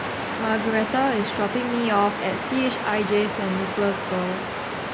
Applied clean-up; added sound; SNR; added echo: none; Waves, surf; 4 dB; none.